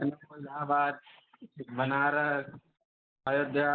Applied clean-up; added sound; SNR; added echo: neural mask model Resemble Enhance denoiser.